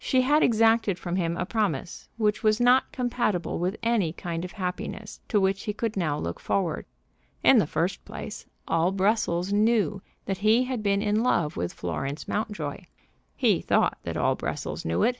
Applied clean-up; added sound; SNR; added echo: none; none; none; none.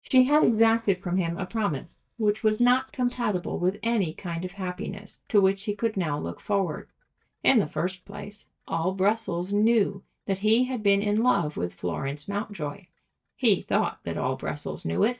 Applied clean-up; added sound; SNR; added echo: neural mask model DeepFilterNet 3.